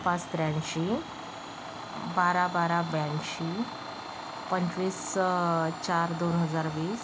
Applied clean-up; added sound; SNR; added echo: none; Domestic sounds, home sounds; 11 dB; none.